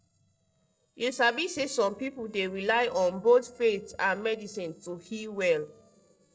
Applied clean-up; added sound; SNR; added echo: neural separator model SepFormer DNS4.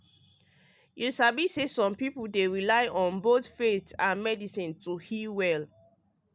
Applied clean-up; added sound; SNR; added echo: none; none; none; none.